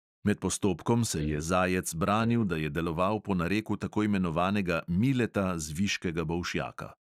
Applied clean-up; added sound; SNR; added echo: neural mask model DeepFilterNet 3.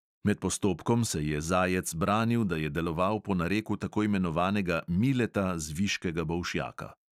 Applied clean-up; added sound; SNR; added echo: none; none; none; none.